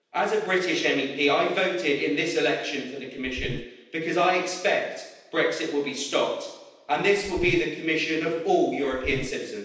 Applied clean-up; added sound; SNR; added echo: none; Buzz; 9 dB; reverberation time 0.9 s.